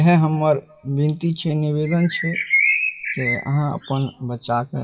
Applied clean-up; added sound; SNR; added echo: classical method WPE with log-MMSE.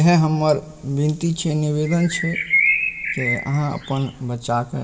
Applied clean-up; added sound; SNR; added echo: none; Bird; 3 dB; reverberation time 0.8 s.